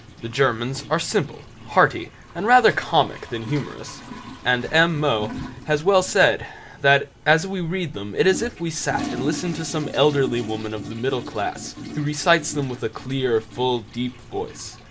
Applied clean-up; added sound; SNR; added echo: none; Toilet flush; 14 dB; none.